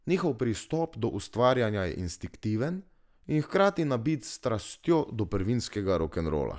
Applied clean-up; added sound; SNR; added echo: none; none; none; none.